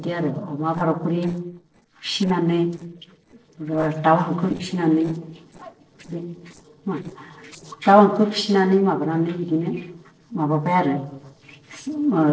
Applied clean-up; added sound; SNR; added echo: neural separator model SepFormer DNS4.